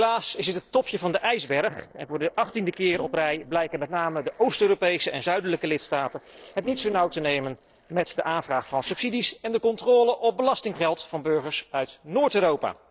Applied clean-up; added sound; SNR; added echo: neural separator model SepFormer DNS4.